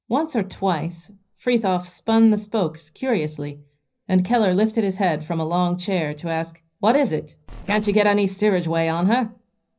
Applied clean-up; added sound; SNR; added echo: neural separator model SepFormer DNS4.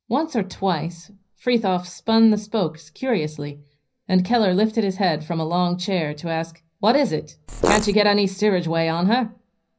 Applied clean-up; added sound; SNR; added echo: none; Fart; 0 dB; reverberation time 0.5 s.